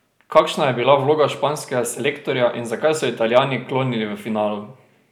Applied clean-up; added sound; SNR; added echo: none; none; none; none.